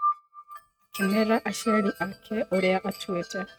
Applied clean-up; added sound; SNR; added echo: neural mask model RNNoise.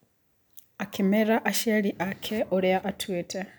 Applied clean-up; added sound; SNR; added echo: none; none; none; none.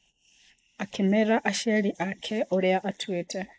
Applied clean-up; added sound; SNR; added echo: neural mask model Resemble Enhance denoiser.